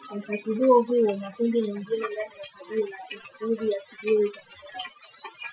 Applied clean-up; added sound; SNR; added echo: classical method Wiener filter.